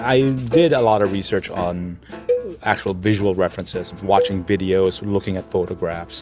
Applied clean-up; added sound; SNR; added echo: none; Cowbell; 8 dB; none.